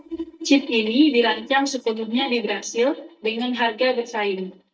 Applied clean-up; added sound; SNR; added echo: neural mask model DeepFilterNet 3.